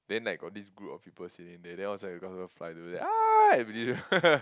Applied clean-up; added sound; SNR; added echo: none; none; none; none.